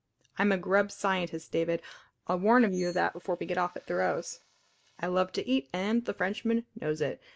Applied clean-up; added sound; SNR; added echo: neural mask model Resemble Enhance denoiser.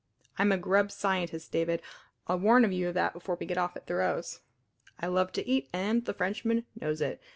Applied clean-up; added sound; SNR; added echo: none; none; none; none.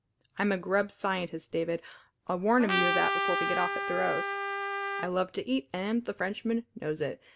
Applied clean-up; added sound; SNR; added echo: none; Trumpet; 0 dB; none.